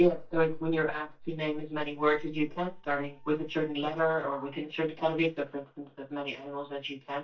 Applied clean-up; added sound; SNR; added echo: neural mask model DeepFilterNet 3.